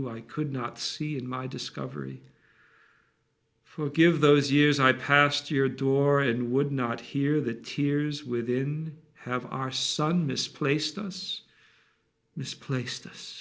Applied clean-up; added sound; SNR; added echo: none; none; none; none.